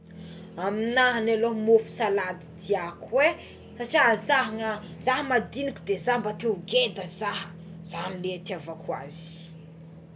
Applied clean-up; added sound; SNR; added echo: none; none; none; none.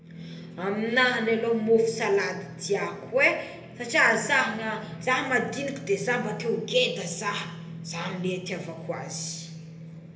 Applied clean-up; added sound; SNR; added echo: none; none; none; reverberation time 0.7 s.